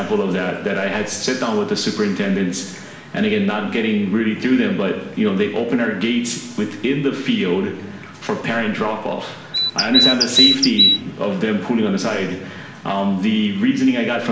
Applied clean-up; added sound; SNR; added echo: none; Bird vocalization, bird call, bird song; -4 dB; reverberation time 1.0 s.